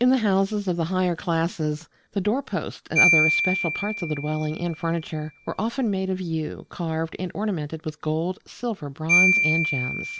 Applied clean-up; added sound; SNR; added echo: none; Marimba, xylophone; 3 dB; none.